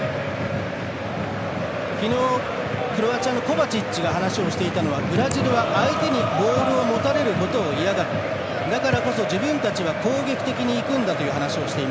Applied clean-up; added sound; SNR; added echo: none; none; none; none.